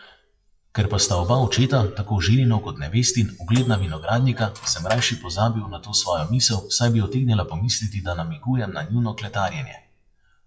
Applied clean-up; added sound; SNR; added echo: classical method WPE with log-MMSE.